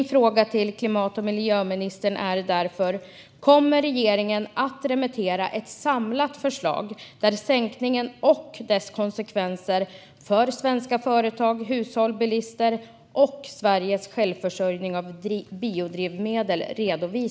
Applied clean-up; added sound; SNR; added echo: none; none; none; none.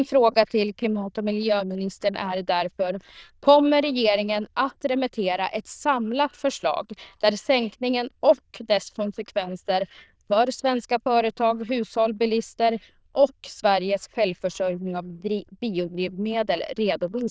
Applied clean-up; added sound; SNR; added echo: neural diffusion model UNIVERSE++.